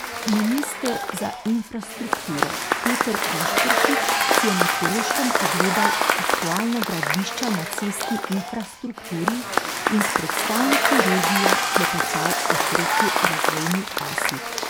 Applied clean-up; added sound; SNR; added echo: none; Applause / Crowd / Cheering; -4 dB; none.